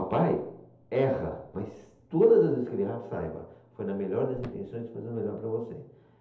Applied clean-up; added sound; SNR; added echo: none; Thump, thud; 20 dB; reverberation time 0.8 s.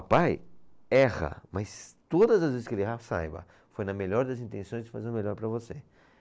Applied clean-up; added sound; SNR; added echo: none; none; none; none.